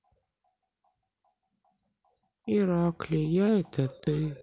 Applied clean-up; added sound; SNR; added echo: none; none; none; none.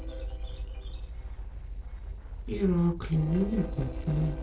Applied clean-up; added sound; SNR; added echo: neural separator model SepFormer DNS4.